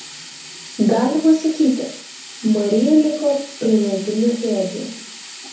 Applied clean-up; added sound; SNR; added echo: none; Sink (filling or washing); 17 dB; reverberation time 0.5 s.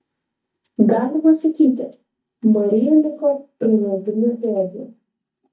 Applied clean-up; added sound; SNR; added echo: neural mask model DeepFilterNet 3.